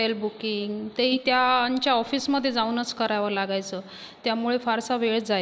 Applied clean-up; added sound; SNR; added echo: neural mask model Resemble Enhance denoiser.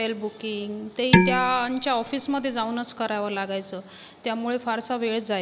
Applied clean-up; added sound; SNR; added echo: none; Dishes, pots, and pans; -3 dB; none.